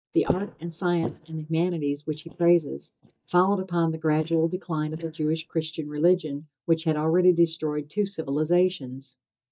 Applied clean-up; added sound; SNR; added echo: neural mask model DeepFilterNet 3.